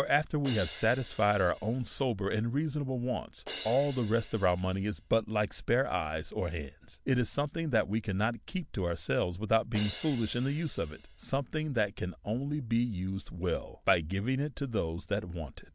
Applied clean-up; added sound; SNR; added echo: none; Crash cymbal; 16 dB; none.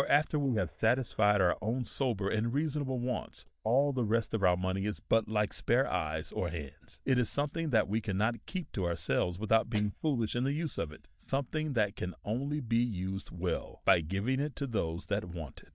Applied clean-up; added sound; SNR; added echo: neural mask model DeepFilterNet 3.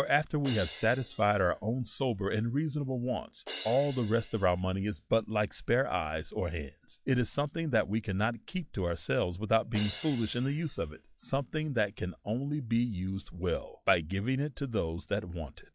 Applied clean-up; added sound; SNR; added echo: classical method log-MMSE.